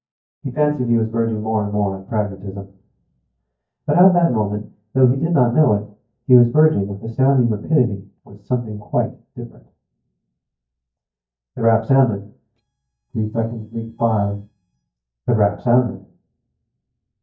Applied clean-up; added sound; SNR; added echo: neural mask model DeepFilterNet 3.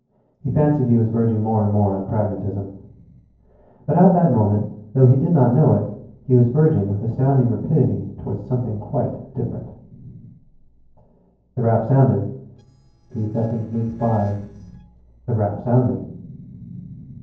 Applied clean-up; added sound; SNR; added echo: neural separator model SepFormer DNS4.